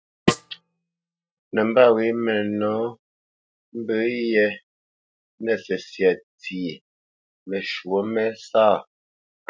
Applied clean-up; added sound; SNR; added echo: neural mask model RNNoise.